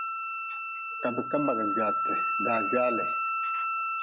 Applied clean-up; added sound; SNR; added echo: none; Wind instrument, woodwind instrument; -3 dB; none.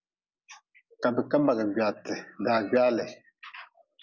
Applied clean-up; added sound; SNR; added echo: none; none; none; none.